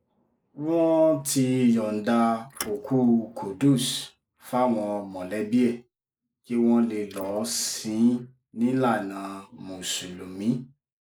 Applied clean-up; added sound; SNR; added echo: neural mask model Resemble Enhance denoiser.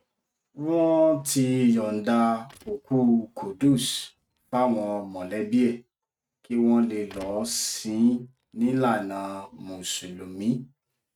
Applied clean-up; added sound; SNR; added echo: neural mask model RNNoise.